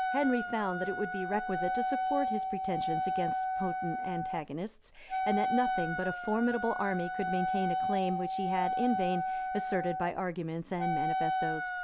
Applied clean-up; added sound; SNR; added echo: none; Wind instrument, woodwind instrument; -1 dB; none.